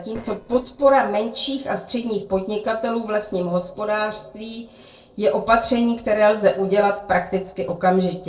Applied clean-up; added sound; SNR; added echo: neural separator model SepFormer DNS4.